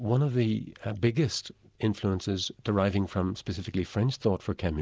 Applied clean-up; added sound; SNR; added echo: none; none; none; none.